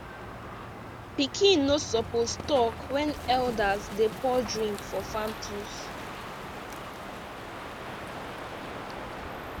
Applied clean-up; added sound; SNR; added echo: none; Crow; 8 dB; none.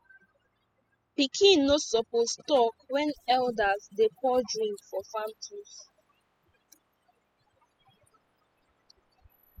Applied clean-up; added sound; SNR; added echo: classical method spectral subtraction.